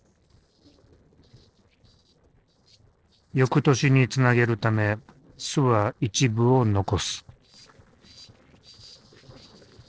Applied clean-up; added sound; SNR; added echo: neural separator model SepFormer DNS4.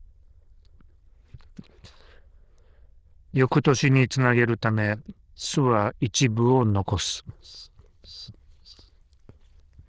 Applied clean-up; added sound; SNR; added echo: neural diffusion model UNIVERSE++.